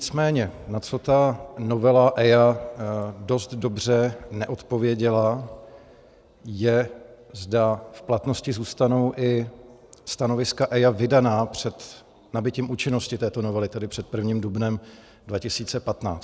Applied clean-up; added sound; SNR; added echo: none; none; none; none.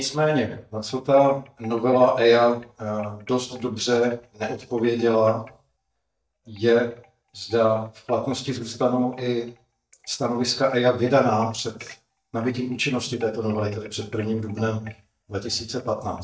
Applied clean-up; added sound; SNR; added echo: neural mask model DeepFilterNet 3.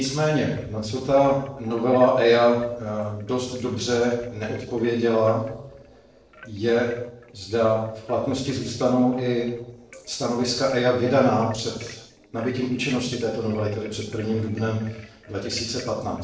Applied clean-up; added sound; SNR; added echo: neural separator model SepFormer DNS4.